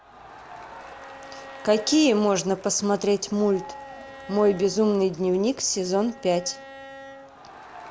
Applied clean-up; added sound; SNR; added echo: none; Crowd + Bowed string instrument; 18 dB; none.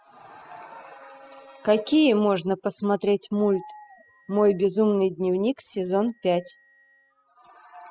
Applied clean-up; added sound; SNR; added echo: classical method spectral subtraction.